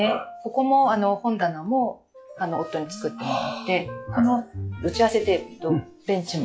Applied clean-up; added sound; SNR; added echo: classical method log-MMSE.